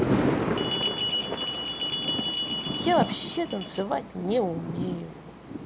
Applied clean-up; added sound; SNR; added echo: none; Bell + Thunder; -3 dB; none.